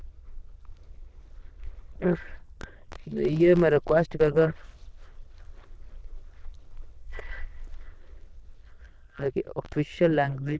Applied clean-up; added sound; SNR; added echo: neural diffusion model UNIVERSE++.